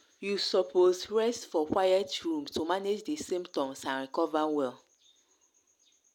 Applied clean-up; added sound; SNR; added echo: none; none; none; none.